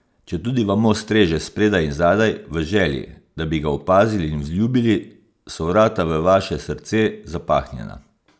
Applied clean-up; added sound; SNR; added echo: none; none; none; none.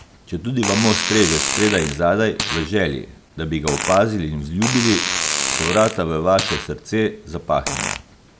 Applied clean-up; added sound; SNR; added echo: none; Fart; 5 dB; none.